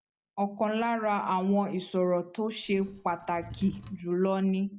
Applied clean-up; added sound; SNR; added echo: none; Wood / Tools; 17 dB; none.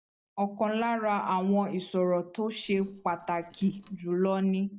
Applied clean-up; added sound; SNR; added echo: neural separator model SepFormer DNS4.